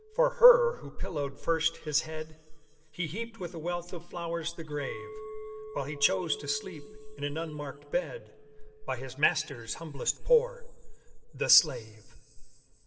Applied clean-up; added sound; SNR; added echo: none; Chink, clink; 19 dB; reverberation time 1.7 s.